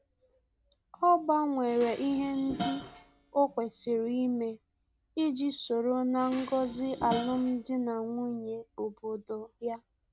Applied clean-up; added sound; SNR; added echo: none; Dishes, pots, and pans; 14 dB; none.